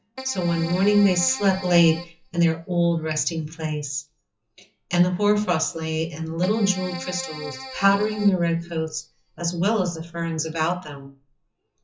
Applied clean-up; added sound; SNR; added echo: classical method WPE with log-MMSE.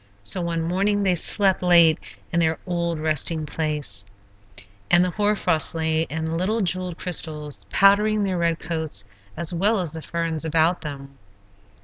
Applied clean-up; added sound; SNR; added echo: none; none; none; none.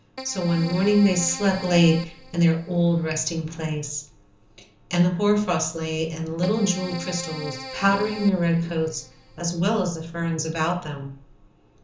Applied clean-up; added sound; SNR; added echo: none; Keyboard (musical); 14 dB; reverberation time 0.8 s.